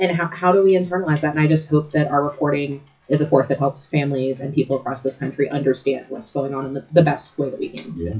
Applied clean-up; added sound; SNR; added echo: classical method WPE with log-MMSE.